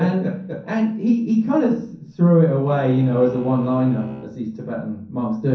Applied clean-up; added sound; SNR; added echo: none; Bowed string instrument; 18 dB; reverberation time 0.6 s.